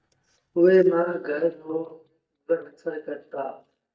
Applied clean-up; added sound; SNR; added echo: neural mask model DeepFilterNet 3.